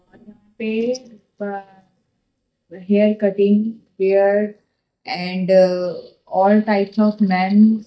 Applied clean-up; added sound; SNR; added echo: neural mask model DeepFilterNet 3.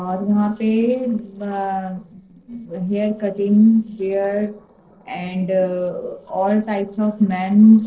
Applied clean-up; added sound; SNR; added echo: neural separator model SepFormer DNS4.